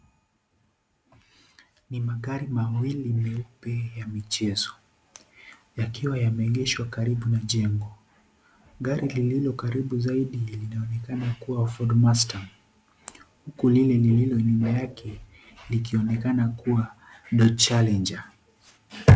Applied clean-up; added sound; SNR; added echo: none; none; none; none.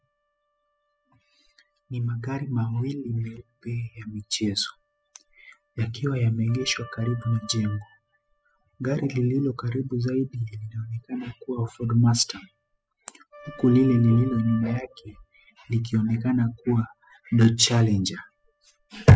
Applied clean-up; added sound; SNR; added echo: classical method spectral subtraction.